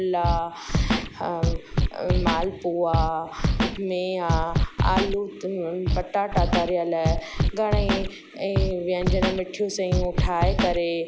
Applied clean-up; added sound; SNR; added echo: none; Scratching (performance technique); -1 dB; none.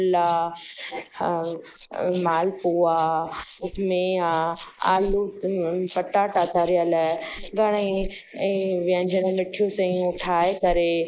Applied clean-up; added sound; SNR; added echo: neural mask model Resemble Enhance denoiser.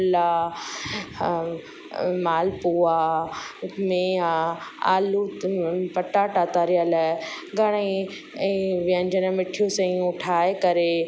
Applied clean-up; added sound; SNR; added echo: none; none; none; none.